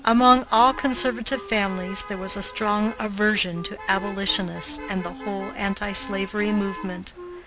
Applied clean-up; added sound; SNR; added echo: none; Motor vehicle (road) + Wind instrument, woodwind instrument; 15 dB; none.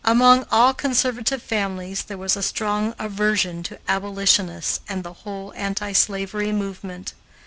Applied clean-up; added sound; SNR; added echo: none; none; none; none.